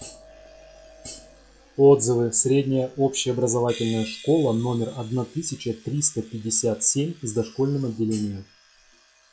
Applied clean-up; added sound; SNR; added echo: classical method log-MMSE.